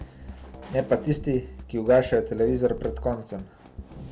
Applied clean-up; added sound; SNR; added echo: none; Drum kit; 13 dB; none.